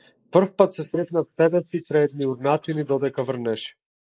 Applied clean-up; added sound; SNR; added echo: neural mask model Resemble Enhance denoiser.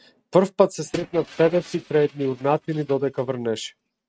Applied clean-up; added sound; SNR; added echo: neural mask model RNNoise.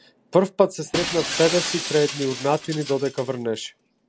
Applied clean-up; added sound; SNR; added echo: none; Shatter; 9 dB; none.